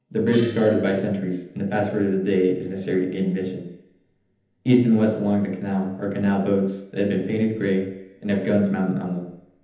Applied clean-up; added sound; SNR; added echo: none; Gong; 17 dB; reverberation time 1.3 s.